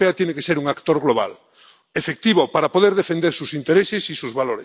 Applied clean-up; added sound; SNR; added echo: none; none; none; none.